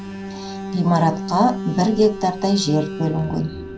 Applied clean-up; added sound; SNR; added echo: none; Alarm; 9 dB; reverberation time 0.3 s.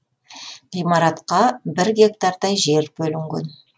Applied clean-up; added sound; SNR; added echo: none; none; none; none.